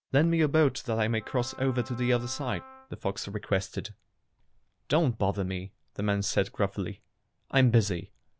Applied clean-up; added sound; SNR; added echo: none; Wind instrument, woodwind instrument; 19 dB; none.